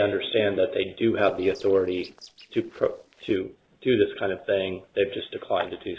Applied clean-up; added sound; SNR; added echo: neural separator model SepFormer DNS4.